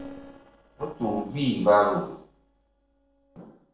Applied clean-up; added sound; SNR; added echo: neural separator model SepFormer DNS4.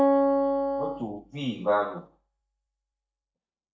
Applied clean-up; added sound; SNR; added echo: neural mask model DeepFilterNet 3.